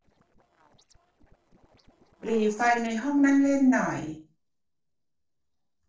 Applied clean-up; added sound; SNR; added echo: neural separator model SepFormer DNS4.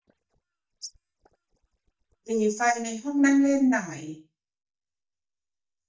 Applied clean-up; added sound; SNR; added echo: neural mask model DeepFilterNet 3.